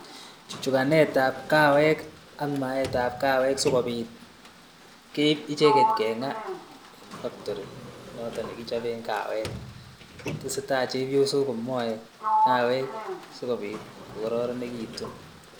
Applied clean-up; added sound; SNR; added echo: none; Sliding door; 7 dB; none.